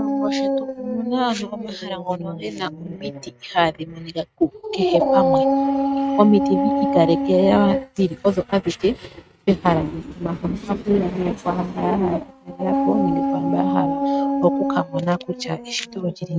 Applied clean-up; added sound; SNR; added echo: neural mask model RNNoise.